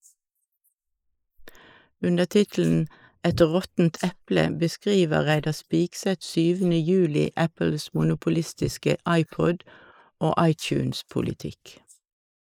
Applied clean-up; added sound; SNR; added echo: neural mask model Resemble Enhance denoiser.